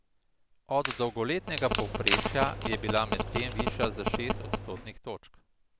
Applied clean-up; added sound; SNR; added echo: none; Wood + Telephone; -3 dB; none.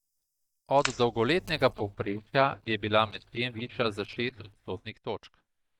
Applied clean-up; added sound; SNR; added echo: neural mask model DeepFilterNet 3.